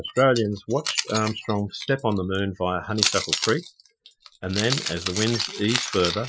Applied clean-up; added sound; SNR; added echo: classical method Wiener filter.